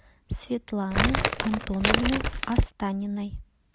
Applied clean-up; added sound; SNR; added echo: none; Crumpling, crinkling; -2 dB; none.